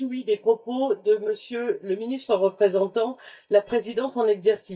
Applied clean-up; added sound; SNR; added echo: neural mask model DeepFilterNet 3.